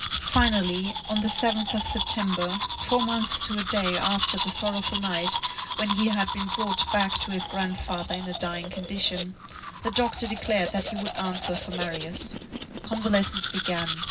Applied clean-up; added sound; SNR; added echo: none; Domestic sounds, home sounds; 1 dB; reverberation time 0.4 s.